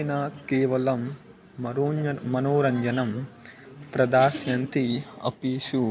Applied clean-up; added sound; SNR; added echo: none; none; none; none.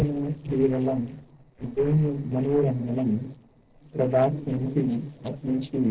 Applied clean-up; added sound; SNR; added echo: neural separator model SepFormer DNS4.